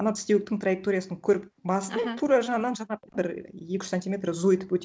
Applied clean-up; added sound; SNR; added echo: none; none; none; none.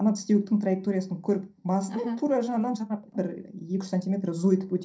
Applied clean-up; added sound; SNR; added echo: none; none; none; reverberation time 0.3 s.